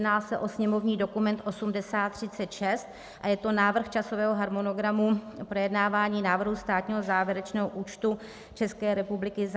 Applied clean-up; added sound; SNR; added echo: none; none; none; none.